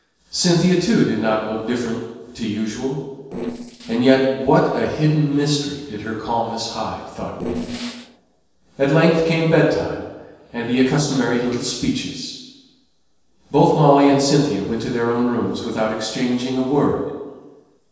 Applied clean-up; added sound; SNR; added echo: neural separator model SepFormer DNS4.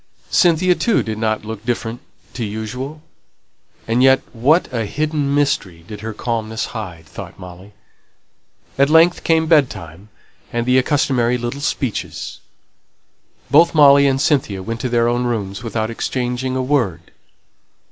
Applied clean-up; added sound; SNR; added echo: none; none; none; none.